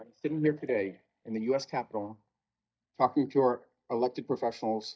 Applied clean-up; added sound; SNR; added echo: neural mask model DeepFilterNet 3.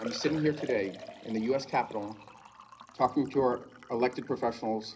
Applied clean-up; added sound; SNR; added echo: none; Liquid; 15 dB; reverberation time 0.4 s.